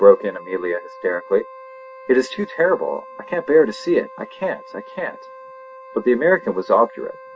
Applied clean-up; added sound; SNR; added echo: none; Wind instrument, woodwind instrument; 19 dB; none.